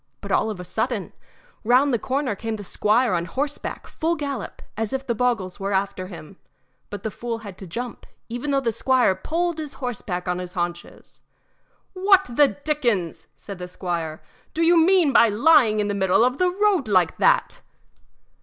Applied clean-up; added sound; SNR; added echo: none; none; none; none.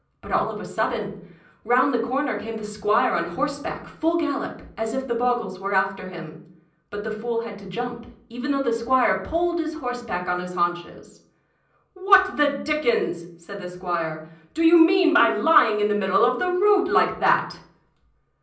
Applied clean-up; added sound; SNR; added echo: none; none; none; reverberation time 0.6 s.